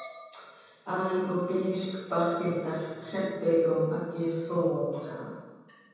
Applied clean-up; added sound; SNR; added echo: none; none; none; reverberation time 1.2 s.